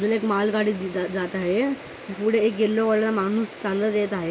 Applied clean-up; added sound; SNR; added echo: none; none; none; none.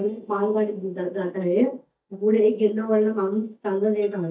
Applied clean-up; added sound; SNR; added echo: neural mask model DeepFilterNet 3.